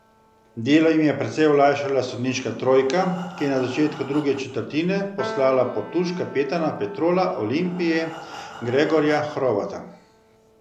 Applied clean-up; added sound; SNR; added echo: none; Piano + Breathing; 18 dB; none.